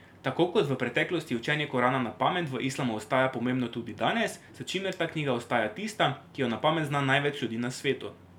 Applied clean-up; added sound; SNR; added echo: none; none; none; none.